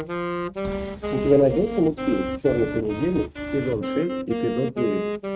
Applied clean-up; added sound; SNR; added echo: neural mask model RNNoise.